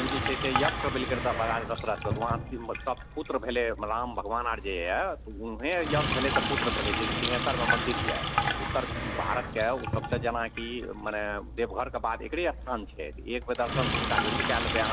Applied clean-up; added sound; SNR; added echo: none; Sink (filling or washing); 1 dB; none.